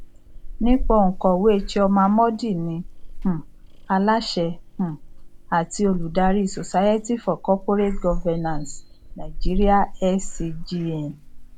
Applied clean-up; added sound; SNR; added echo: none; Meow / Purr; 6 dB; none.